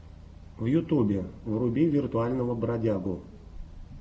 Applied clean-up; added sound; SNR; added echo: none; none; none; none.